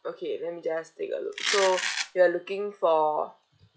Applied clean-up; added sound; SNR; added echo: classical method log-MMSE.